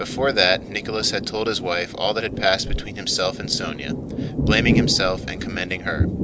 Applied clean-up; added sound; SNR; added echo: none; Thunder; 2 dB; none.